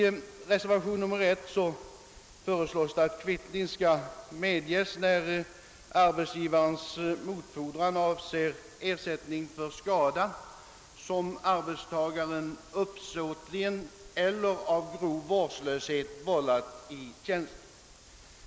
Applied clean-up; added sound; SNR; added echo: none; none; none; none.